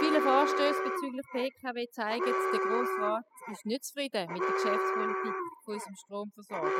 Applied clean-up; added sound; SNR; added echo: classical method spectral subtraction.